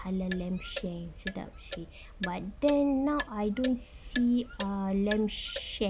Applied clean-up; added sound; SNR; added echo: none; Clock; 11 dB; none.